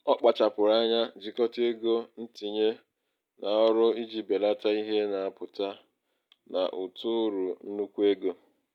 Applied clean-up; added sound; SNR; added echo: none; none; none; none.